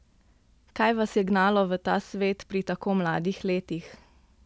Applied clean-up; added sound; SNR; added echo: none; none; none; none.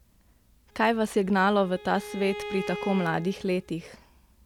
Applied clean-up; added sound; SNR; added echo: none; Bowed string instrument; 13 dB; none.